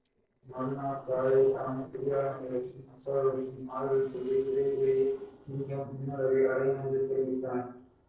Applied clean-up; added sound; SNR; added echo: neural separator model SepFormer DNS4.